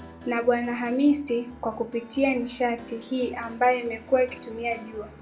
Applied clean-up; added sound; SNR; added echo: none; Piano; 19 dB; reverberation time 0.3 s.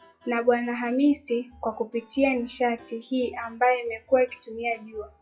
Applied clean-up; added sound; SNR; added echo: classical method WPE with log-MMSE.